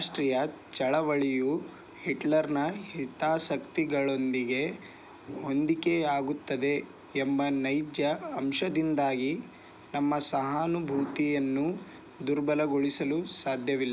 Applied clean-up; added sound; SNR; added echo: none; none; none; none.